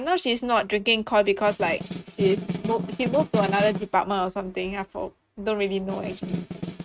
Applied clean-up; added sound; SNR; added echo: neural mask model RNNoise.